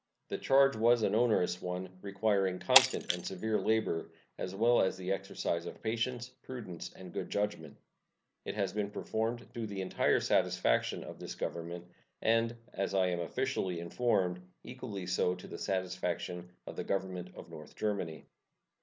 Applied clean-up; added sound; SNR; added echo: none; Shatter; 2 dB; none.